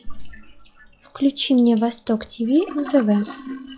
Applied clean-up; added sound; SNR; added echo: classical method log-MMSE.